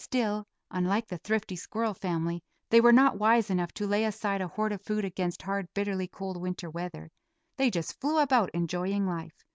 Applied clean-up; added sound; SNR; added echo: none; none; none; none.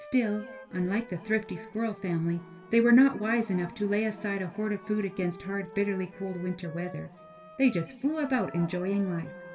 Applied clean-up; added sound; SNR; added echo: none; Wind instrument, woodwind instrument; 19 dB; reverberation time 2.3 s.